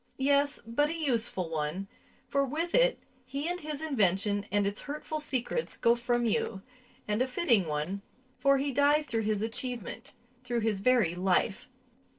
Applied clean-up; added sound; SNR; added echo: neural separator model SepFormer DNS4.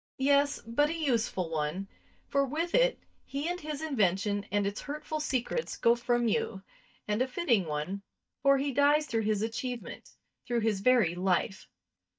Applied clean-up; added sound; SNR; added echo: neural mask model DeepFilterNet 3.